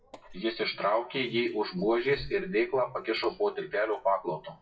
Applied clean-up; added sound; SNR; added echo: classical method WPE with log-MMSE.